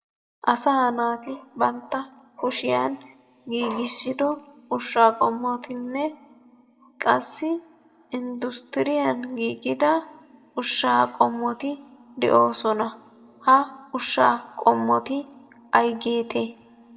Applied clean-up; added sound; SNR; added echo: none; none; none; reverberation time 1.7 s.